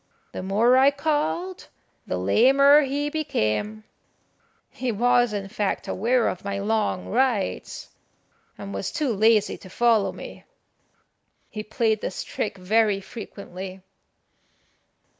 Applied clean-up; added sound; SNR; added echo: none; none; none; none.